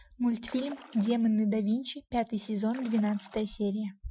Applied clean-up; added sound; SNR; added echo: classical method Wiener filter.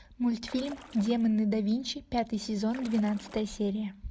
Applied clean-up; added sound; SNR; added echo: none; Splash, splatter; 20 dB; none.